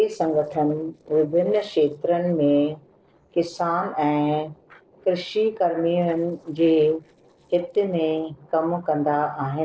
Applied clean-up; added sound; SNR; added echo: neural separator model SepFormer DNS4.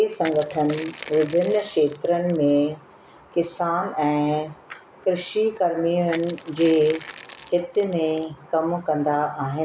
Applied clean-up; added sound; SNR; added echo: none; Crushing; 17 dB; none.